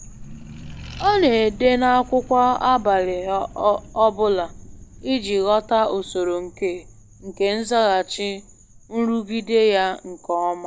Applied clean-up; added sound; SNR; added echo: none; Accelerating, revving, vroom; 19 dB; none.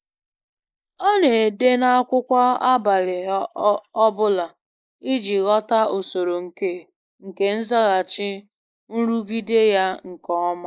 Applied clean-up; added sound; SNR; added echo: neural mask model Resemble Enhance denoiser.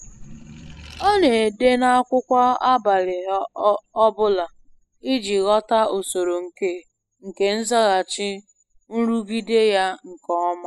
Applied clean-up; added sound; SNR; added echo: classical method spectral subtraction.